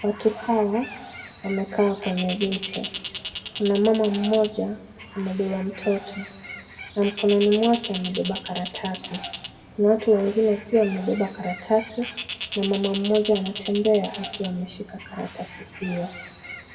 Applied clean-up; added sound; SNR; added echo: none; Bird; 12 dB; reverberation time 1.1 s.